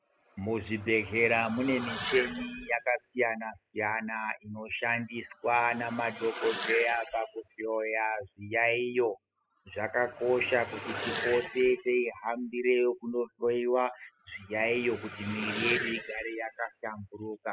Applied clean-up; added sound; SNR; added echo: classical method spectral subtraction.